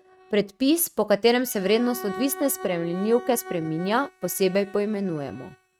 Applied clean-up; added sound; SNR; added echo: neural mask model RNNoise.